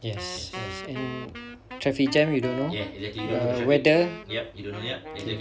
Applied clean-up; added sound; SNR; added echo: none; Wind instrument, woodwind instrument; 13 dB; none.